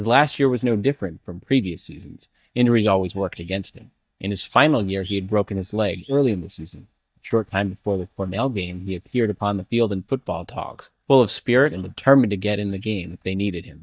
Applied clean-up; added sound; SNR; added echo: neural mask model DeepFilterNet 3.